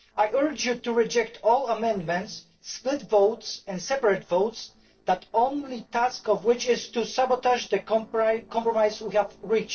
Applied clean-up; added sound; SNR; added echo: neural separator model SepFormer DNS4.